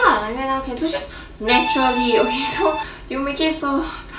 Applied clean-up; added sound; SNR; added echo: none; Accordion; 1 dB; reverberation time 0.4 s.